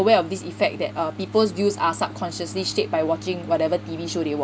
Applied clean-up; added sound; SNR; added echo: none; none; none; none.